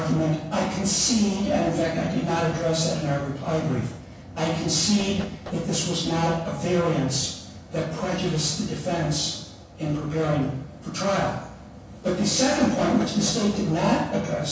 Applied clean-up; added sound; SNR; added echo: none; Knock; 18 dB; reverberation time 0.7 s.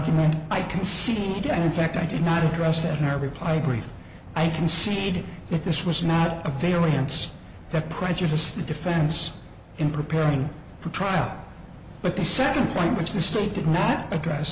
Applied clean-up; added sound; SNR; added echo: none; none; none; none.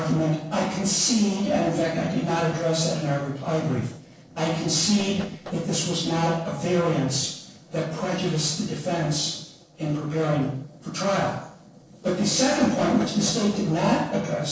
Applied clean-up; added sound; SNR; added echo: neural separator model SepFormer DNS4.